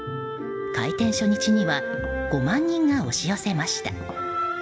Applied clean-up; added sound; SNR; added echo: none; Tap; 19 dB; reverberation time 0.6 s.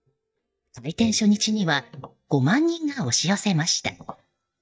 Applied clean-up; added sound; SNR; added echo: neural mask model DeepFilterNet 3.